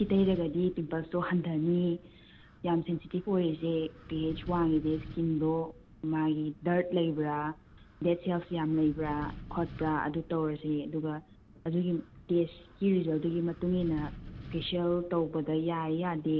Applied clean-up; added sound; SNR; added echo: none; Wind; 17 dB; none.